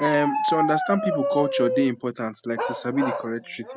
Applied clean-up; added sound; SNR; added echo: none; Bark; 1 dB; none.